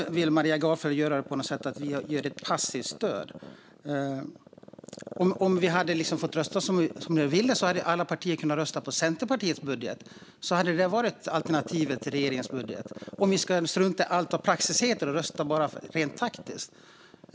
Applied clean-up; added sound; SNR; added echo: none; Growling; 16 dB; none.